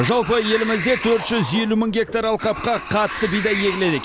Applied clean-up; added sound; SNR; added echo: none; Sliding door; 9 dB; none.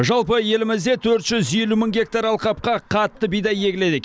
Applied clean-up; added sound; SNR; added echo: none; none; none; none.